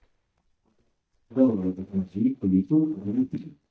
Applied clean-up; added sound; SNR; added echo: neural mask model DeepFilterNet 3.